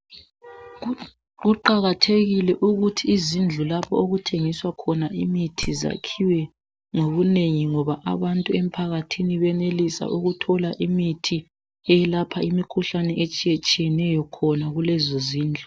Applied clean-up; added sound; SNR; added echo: none; Wood; 13 dB; none.